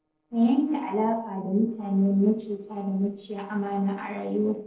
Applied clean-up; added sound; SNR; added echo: neural separator model SepFormer DNS4.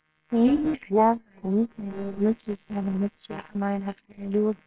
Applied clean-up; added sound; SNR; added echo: neural separator model SepFormer WHAMR!.